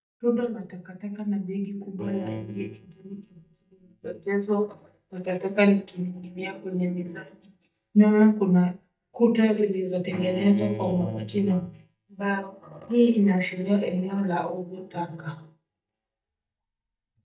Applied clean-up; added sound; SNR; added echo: neural mask model DeepFilterNet 3.